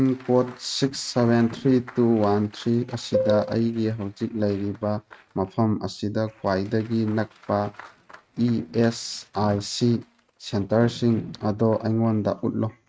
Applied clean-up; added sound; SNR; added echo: neural mask model RNNoise.